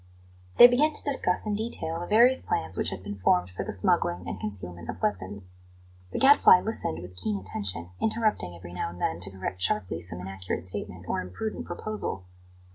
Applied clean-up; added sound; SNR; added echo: none; none; none; none.